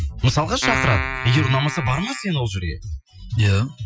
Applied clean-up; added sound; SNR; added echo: classical method Wiener filter.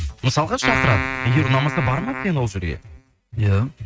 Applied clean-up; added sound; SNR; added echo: neural mask model RNNoise.